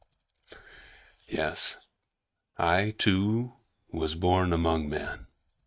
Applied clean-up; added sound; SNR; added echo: neural mask model RNNoise.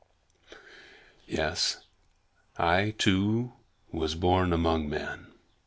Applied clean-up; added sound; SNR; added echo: none; none; none; none.